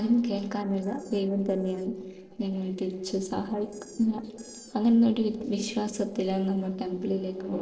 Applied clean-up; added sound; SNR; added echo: neural separator model SepFormer DNS4.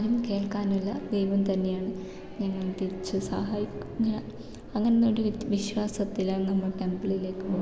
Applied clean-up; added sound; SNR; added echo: none; none; none; none.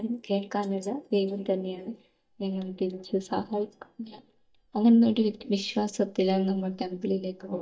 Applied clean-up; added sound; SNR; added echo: neural mask model DeepFilterNet 3.